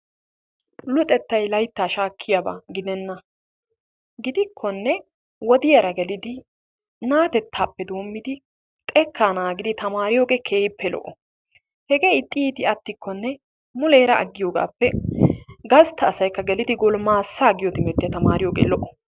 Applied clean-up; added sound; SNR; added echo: none; none; none; none.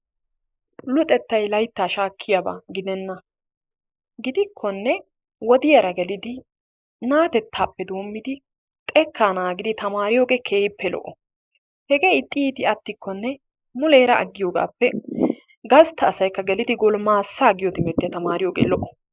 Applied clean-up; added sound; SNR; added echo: neural mask model Resemble Enhance denoiser.